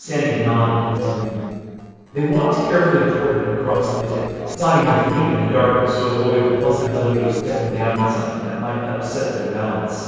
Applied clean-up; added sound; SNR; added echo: neural separator model SepFormer DNS4.